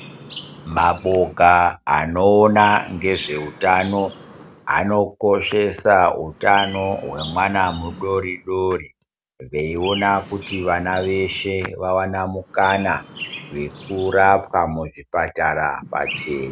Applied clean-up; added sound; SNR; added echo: none; Chirp, tweet; 17 dB; none.